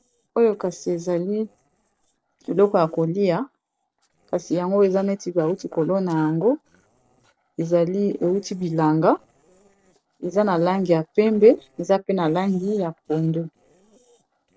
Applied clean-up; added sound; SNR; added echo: neural separator model SepFormer DNS4.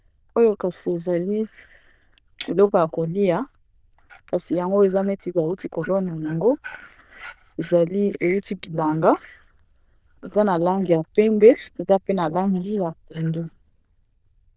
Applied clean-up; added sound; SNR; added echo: neural diffusion model UNIVERSE++.